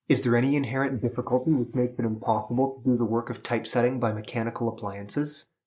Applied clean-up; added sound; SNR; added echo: neural mask model Resemble Enhance denoiser.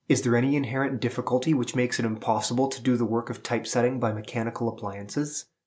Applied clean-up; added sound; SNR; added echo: none; none; none; none.